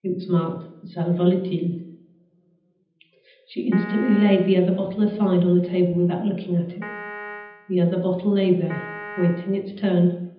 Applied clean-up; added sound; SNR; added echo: none; Piano; 14 dB; reverberation time 0.8 s.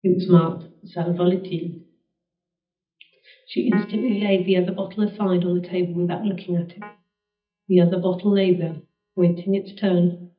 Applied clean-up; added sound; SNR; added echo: neural mask model DeepFilterNet 3.